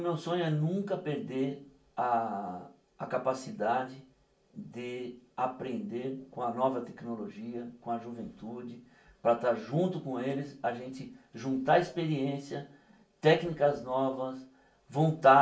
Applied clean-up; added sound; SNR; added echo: none; none; none; reverberation time 0.3 s.